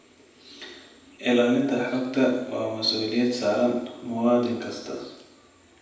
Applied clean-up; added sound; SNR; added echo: none; none; none; reverberation time 0.9 s.